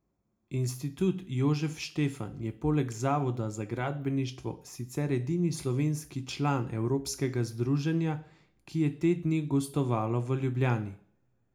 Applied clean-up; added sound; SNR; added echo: none; none; none; reverberation time 0.4 s.